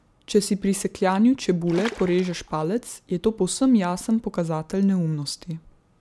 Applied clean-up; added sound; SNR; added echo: none; Water / Splash, splatter; 14 dB; none.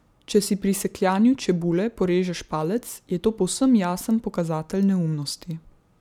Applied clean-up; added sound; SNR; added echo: none; none; none; none.